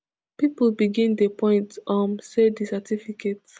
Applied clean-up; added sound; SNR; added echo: none; none; none; none.